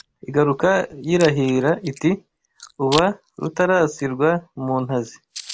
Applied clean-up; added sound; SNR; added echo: none; Chewing, mastication; 18 dB; none.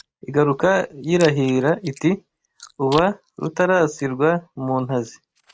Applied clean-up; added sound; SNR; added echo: neural mask model RNNoise.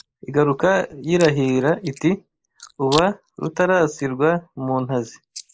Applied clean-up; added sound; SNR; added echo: neural mask model Resemble Enhance denoiser.